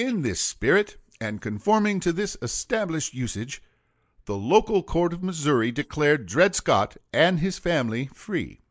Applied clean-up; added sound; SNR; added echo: neural mask model Resemble Enhance denoiser.